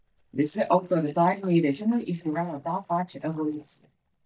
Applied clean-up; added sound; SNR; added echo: neural mask model DeepFilterNet 3.